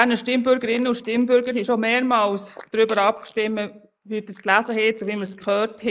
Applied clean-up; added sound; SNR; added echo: neural mask model Resemble Enhance denoiser.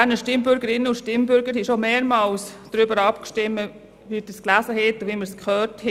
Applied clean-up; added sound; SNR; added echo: none; none; none; none.